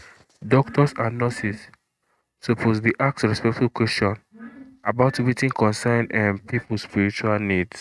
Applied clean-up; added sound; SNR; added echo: neural mask model RNNoise.